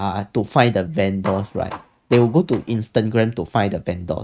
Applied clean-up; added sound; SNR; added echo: neural mask model RNNoise.